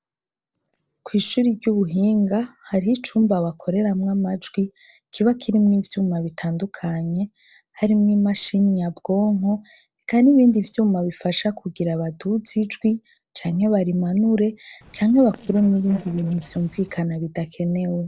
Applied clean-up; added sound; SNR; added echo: neural separator model SepFormer DNS4.